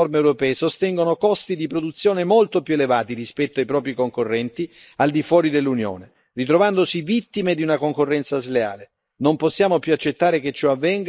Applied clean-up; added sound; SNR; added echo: neural mask model Resemble Enhance denoiser.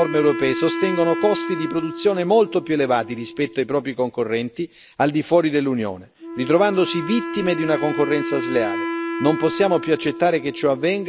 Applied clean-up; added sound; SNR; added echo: none; Wind instrument, woodwind instrument; 8 dB; none.